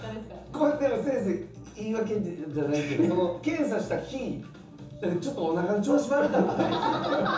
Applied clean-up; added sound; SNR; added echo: none; none; none; reverberation time 1.2 s.